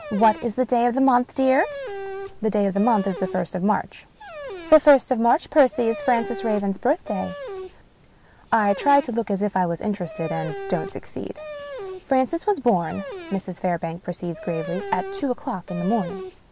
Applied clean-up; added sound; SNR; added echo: none; Dog; 13 dB; none.